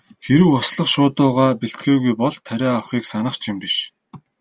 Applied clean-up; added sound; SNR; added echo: none; none; none; none.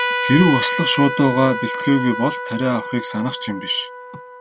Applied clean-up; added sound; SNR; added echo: none; Trumpet; 6 dB; none.